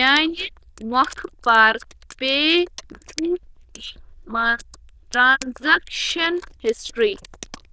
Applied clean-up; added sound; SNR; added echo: neural diffusion model UNIVERSE++.